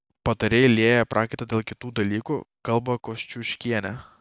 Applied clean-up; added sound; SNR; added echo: none; none; none; none.